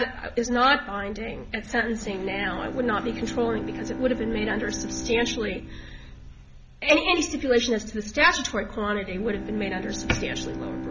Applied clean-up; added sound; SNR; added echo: none; Bowed string instrument; 11 dB; none.